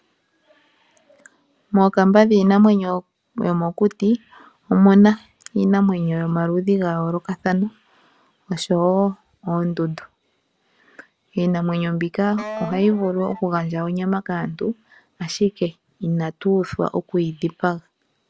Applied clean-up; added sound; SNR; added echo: none; Wind instrument, woodwind instrument; 14 dB; none.